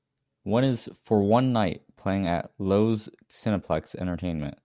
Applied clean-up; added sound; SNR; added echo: none; none; none; none.